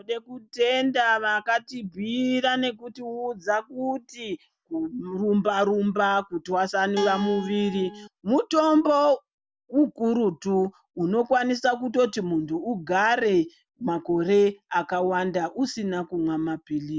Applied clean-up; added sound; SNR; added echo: none; Guitar; 10 dB; none.